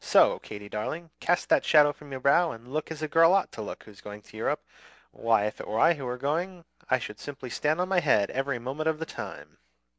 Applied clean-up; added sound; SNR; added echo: none; none; none; none.